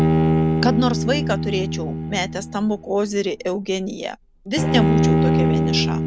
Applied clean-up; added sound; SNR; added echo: none; Bowed string instrument; -4 dB; none.